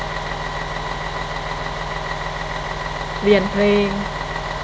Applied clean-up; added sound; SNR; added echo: none; Bus; 1 dB; none.